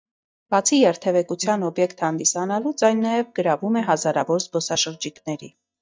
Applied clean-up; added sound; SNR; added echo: neural mask model DeepFilterNet 3.